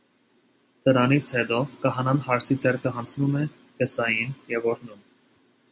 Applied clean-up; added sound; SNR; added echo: none; none; none; none.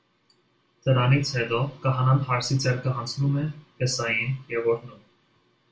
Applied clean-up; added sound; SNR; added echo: none; none; none; reverberation time 0.3 s.